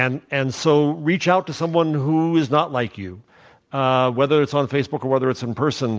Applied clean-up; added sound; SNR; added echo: none; none; none; none.